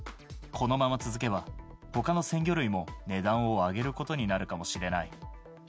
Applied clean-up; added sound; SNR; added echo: none; none; none; none.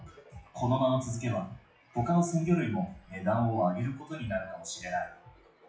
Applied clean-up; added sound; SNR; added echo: classical method WPE with log-MMSE.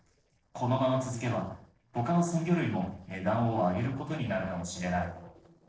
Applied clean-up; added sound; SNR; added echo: neural separator model SepFormer DNS4.